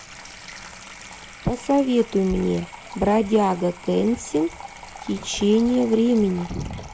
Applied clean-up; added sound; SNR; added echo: none; Sink (filling or washing) / Water tap, faucet; 17 dB; none.